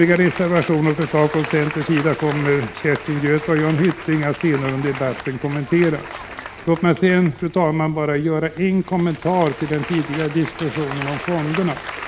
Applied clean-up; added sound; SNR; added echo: none; Applause; 13 dB; none.